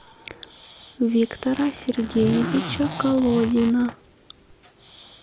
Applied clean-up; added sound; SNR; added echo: none; Zipper (clothing); 9 dB; none.